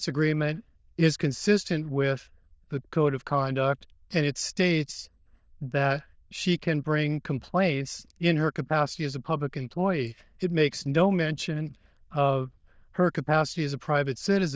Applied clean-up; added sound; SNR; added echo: neural diffusion model UNIVERSE++.